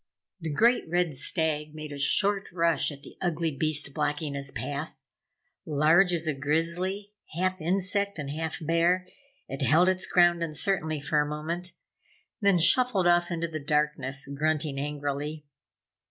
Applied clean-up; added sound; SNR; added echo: none; none; none; none.